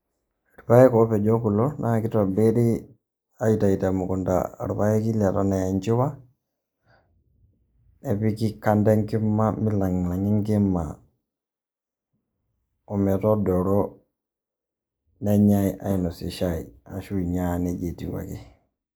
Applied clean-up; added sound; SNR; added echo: neural mask model Resemble Enhance denoiser.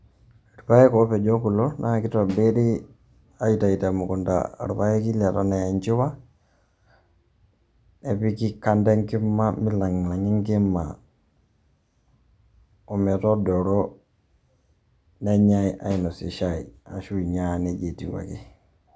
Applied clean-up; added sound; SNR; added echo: none; Snare drum; 20 dB; none.